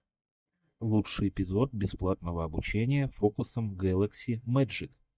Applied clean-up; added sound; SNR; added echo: neural mask model DeepFilterNet 3.